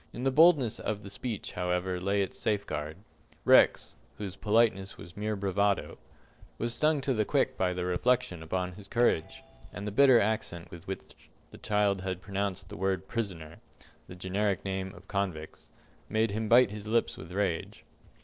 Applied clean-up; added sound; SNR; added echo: neural separator model SepFormer DNS4.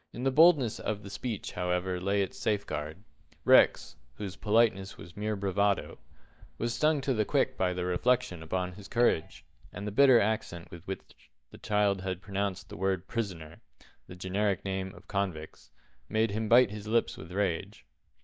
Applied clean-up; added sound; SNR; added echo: neural mask model DeepFilterNet 3.